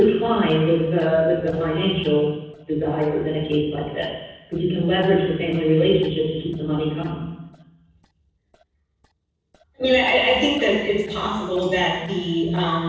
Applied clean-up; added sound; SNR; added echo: neural separator model SepFormer DNS4.